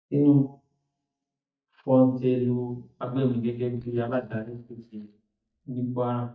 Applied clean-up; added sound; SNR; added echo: neural mask model DeepFilterNet 3.